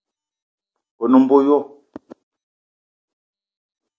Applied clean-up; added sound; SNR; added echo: none; none; none; none.